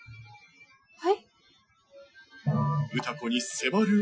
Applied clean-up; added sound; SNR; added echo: classical method Wiener filter.